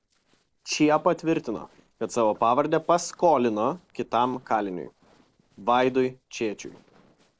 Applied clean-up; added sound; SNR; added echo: neural separator model SepFormer DNS4.